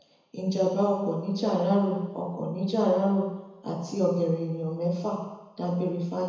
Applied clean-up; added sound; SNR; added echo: none; none; none; reverberation time 1.0 s.